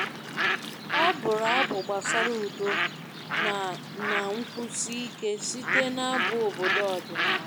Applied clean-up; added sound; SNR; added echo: none; Bird; -1 dB; none.